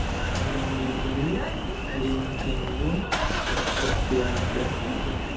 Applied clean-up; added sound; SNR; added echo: none; Engine starting / Car; -5 dB; reverberation time 0.4 s.